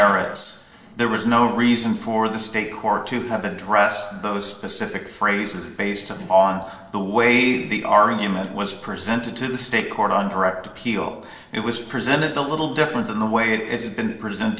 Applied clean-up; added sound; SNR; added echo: neural separator model SepFormer DNS4.